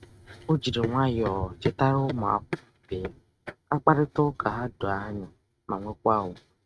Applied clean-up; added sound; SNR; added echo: neural mask model RNNoise.